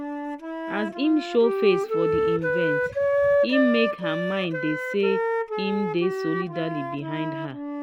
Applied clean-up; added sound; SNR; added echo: none; Wind instrument, woodwind instrument; -1 dB; none.